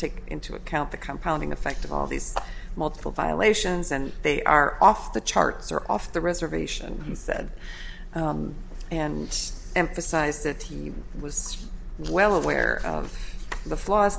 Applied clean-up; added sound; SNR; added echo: none; none; none; none.